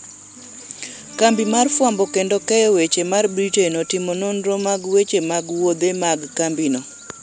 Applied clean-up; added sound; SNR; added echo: none; Bowed string instrument; 19 dB; none.